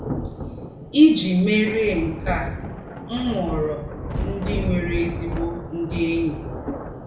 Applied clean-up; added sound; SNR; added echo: none; Thunder; 6 dB; reverberation time 0.7 s.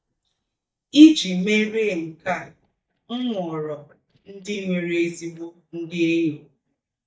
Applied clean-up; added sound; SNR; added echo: neural mask model DeepFilterNet 3.